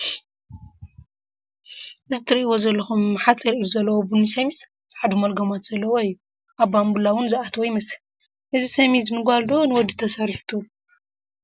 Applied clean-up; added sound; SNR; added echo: none; none; none; none.